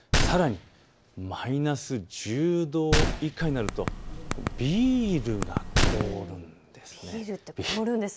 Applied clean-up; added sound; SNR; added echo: none; Typing + Gunshot, gunfire; 1 dB; none.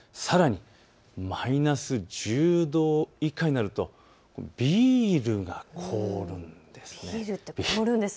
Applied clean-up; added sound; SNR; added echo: none; none; none; none.